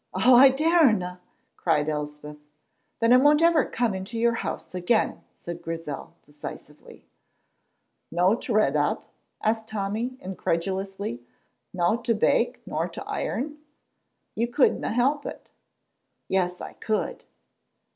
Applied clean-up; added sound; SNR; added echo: none; none; none; none.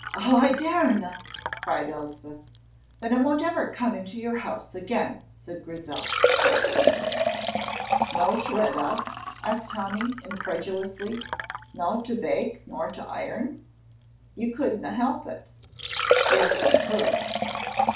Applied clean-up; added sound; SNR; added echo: none; Liquid; 0 dB; reverberation time 0.3 s.